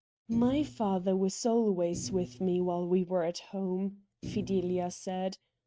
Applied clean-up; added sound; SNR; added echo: neural mask model RNNoise.